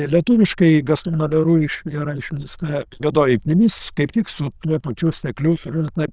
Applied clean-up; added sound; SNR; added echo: neural diffusion model UNIVERSE++.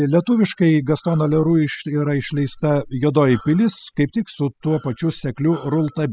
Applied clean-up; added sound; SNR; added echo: classical method spectral subtraction.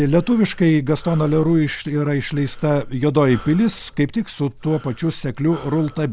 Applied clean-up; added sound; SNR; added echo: none; Breathing; 17 dB; none.